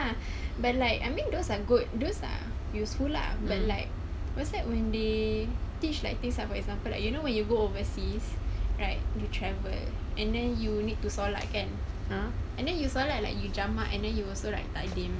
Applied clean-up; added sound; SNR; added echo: none; none; none; none.